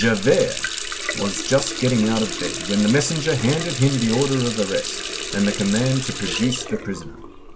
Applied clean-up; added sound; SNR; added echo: none; Water tap, faucet; 7 dB; none.